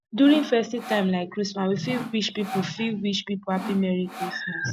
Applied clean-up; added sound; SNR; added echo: none; Sawing; 11 dB; none.